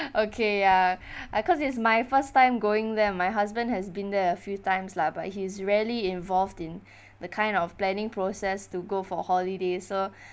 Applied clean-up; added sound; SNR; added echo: none; none; none; none.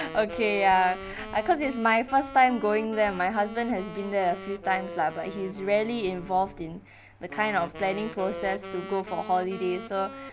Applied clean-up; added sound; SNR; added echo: none; Wind instrument, woodwind instrument; 13 dB; none.